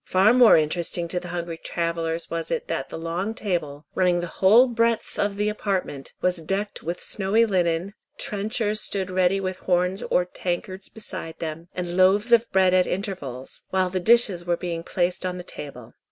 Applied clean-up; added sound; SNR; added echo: none; none; none; none.